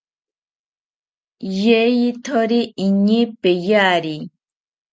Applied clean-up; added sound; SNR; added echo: none; none; none; none.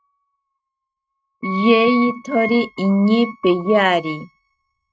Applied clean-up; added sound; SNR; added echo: neural mask model RNNoise.